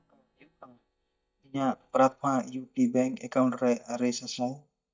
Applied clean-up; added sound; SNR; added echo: neural mask model DeepFilterNet 3.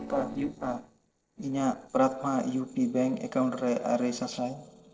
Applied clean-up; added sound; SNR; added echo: neural separator model SepFormer DNS4.